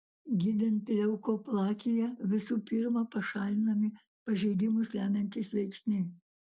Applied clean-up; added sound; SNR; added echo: none; none; none; none.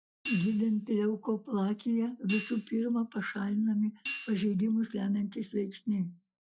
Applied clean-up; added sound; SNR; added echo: classical method log-MMSE.